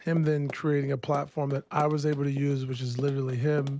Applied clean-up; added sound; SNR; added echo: none; Run; 18 dB; none.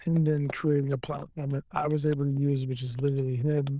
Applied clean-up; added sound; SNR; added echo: neural diffusion model UNIVERSE++.